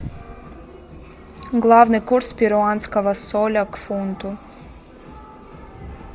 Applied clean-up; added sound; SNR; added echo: none; none; none; none.